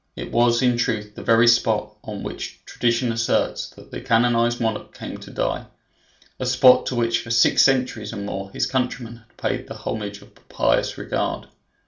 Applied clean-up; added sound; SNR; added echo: none; none; none; reverberation time 0.3 s.